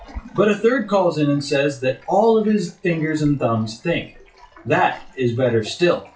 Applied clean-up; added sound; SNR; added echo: classical method WPE with log-MMSE.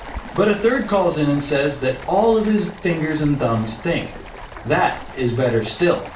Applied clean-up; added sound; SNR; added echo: none; Stream; 15 dB; reverberation time 0.4 s.